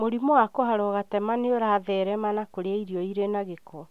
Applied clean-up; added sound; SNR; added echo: none; none; none; none.